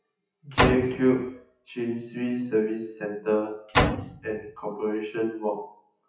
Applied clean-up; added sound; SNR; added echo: classical method WPE with log-MMSE.